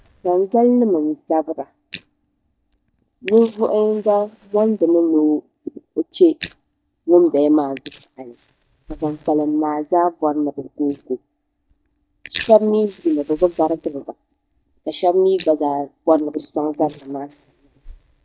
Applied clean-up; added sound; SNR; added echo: neural mask model DeepFilterNet 3.